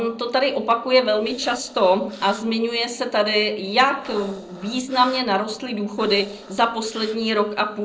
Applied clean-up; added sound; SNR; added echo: neural separator model SepFormer DNS4.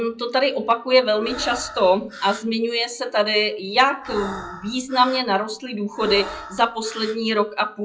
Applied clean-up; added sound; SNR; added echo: classical method WPE with log-MMSE.